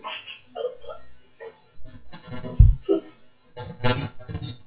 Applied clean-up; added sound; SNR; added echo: classical method WPE with log-MMSE.